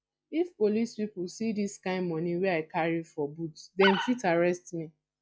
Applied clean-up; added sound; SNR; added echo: classical method log-MMSE.